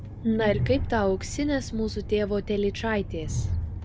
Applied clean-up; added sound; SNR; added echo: none; Train; 5 dB; none.